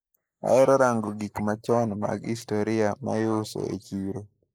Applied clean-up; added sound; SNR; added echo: neural mask model Resemble Enhance denoiser.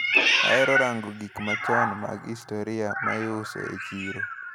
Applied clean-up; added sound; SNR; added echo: none; Meow; -3 dB; none.